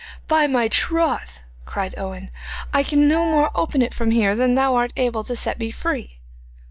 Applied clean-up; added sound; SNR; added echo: neural mask model DeepFilterNet 3.